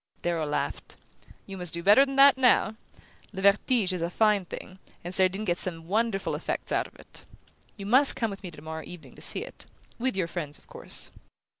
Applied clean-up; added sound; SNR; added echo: none; none; none; none.